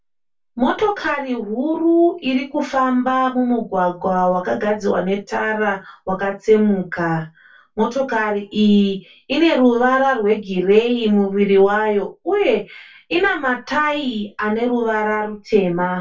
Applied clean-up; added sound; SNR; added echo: none; none; none; reverberation time 0.1 s.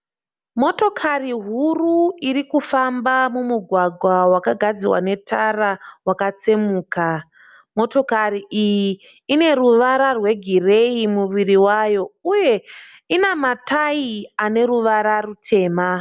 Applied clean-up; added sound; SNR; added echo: none; none; none; none.